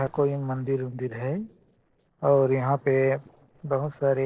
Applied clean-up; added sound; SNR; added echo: neural separator model SepFormer DNS4.